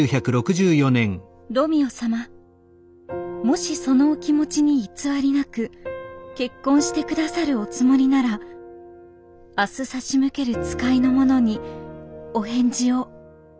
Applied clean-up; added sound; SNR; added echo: none; none; none; none.